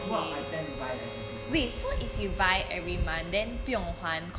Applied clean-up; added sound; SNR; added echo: none; Harmonica; 11 dB; none.